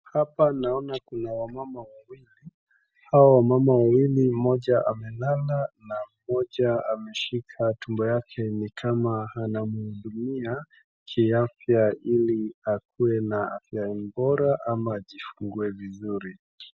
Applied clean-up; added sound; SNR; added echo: none; none; none; none.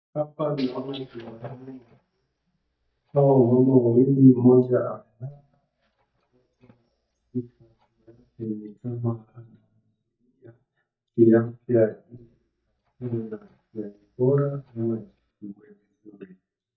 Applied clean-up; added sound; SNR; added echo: neural mask model DeepFilterNet 3.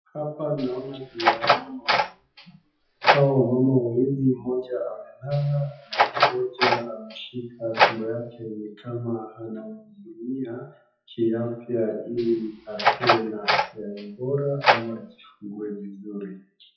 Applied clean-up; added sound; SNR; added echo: classical method WPE with log-MMSE.